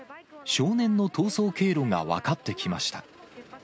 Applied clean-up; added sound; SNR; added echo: none; none; none; none.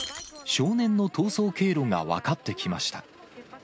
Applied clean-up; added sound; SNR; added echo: none; Shatter; 20 dB; none.